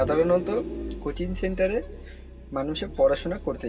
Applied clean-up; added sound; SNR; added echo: none; Vehicle; 9 dB; reverberation time 2.2 s.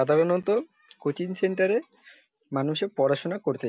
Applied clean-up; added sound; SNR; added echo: none; none; none; none.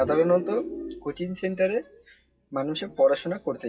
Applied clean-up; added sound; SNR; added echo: classical method WPE with log-MMSE.